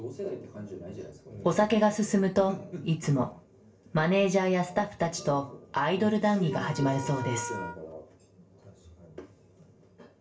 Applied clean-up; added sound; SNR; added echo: none; Wind instrument, woodwind instrument; 10 dB; reverberation time 0.3 s.